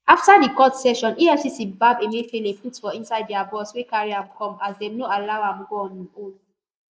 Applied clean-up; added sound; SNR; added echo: neural mask model Resemble Enhance denoiser.